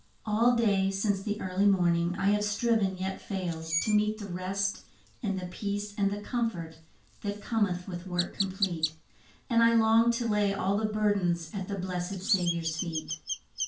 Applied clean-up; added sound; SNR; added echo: none; Chirp, tweet; 12 dB; reverberation time 0.3 s.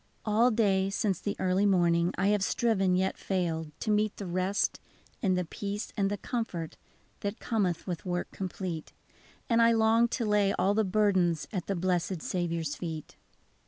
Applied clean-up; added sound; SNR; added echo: none; none; none; none.